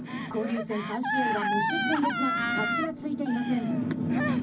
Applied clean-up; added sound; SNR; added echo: none; Gasp; 2 dB; reverberation time 0.4 s.